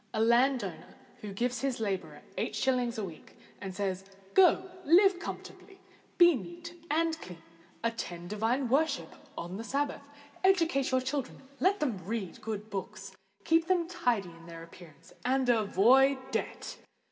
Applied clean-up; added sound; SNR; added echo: none; none; none; none.